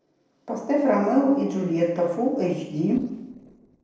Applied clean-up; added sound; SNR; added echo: neural separator model SepFormer DNS4.